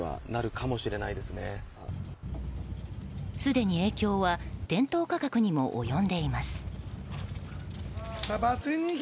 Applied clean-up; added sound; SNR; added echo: none; Boat, Water vehicle; 7 dB; none.